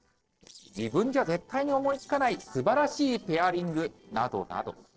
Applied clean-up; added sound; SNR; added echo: neural separator model SepFormer DNS4.